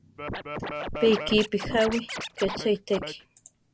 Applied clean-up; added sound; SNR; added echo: none; Scratching (performance technique); 7 dB; none.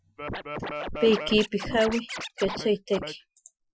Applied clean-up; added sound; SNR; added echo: classical method Wiener filter.